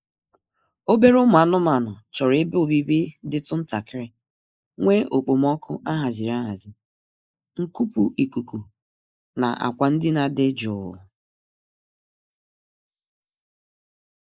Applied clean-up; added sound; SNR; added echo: neural mask model Resemble Enhance denoiser.